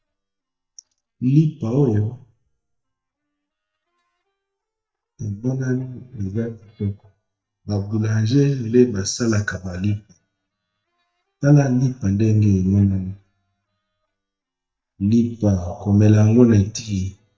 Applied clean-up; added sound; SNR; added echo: neural mask model DeepFilterNet 3.